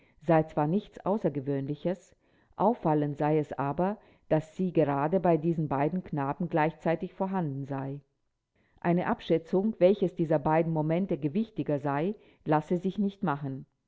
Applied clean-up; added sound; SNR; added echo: none; none; none; none.